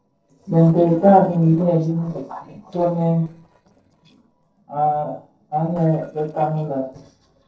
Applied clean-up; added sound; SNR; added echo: neural separator model SepFormer DNS4.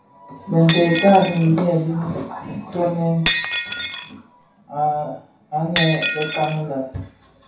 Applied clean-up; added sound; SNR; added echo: none; Shatter; 6 dB; reverberation time 0.7 s.